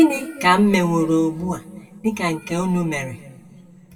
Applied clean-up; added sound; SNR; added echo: none; none; none; reverberation time 1.4 s.